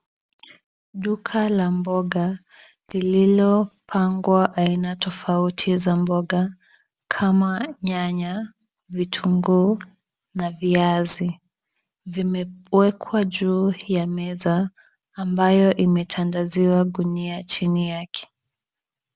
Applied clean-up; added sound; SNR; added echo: none; none; none; none.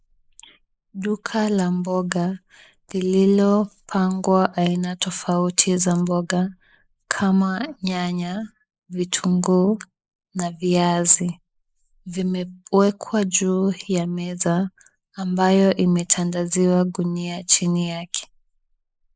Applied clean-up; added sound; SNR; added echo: neural mask model Resemble Enhance denoiser.